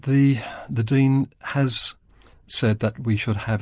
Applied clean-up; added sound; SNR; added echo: neural mask model Resemble Enhance denoiser.